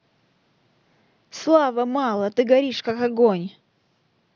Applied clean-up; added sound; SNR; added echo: none; none; none; none.